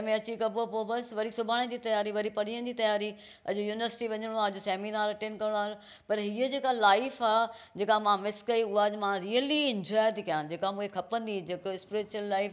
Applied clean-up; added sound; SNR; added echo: none; none; none; none.